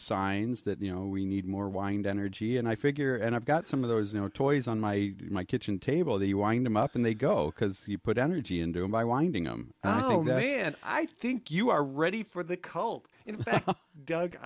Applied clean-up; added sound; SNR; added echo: none; none; none; none.